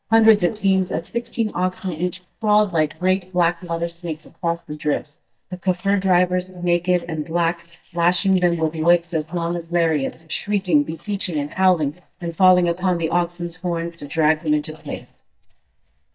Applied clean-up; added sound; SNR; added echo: neural mask model DeepFilterNet 3.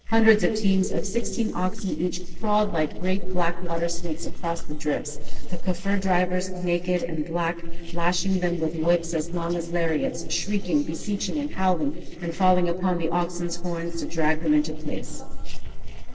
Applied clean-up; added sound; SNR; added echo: neural separator model SepFormer DNS4.